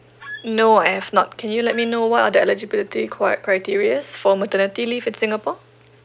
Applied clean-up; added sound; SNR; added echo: none; Squeak; 17 dB; none.